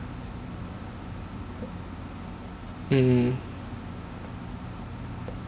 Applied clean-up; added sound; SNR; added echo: none; none; none; none.